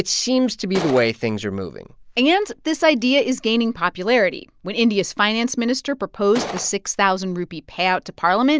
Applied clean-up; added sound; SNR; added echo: none; Gunshot, gunfire; 8 dB; none.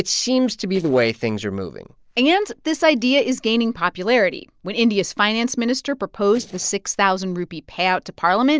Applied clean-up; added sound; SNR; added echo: neural separator model SepFormer DNS4.